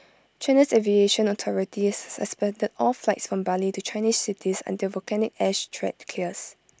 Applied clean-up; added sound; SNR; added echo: none; none; none; none.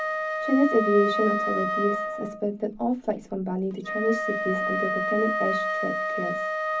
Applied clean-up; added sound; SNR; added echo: none; Wind instrument, woodwind instrument; 1 dB; reverberation time 0.4 s.